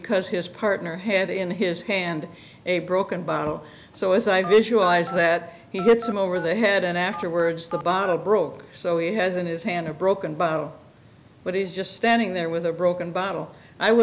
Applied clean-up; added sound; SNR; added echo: none; Telephone; 14 dB; none.